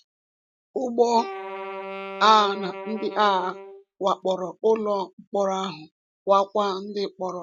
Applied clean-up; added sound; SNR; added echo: neural mask model RNNoise.